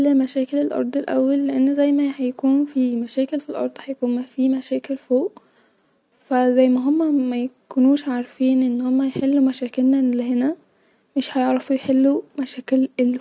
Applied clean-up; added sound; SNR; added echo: none; none; none; none.